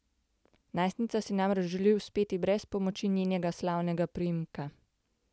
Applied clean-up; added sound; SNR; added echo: none; none; none; none.